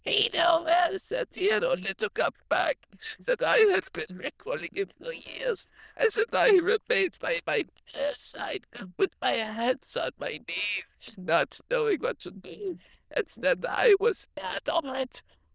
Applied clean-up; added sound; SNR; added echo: neural diffusion model UNIVERSE++.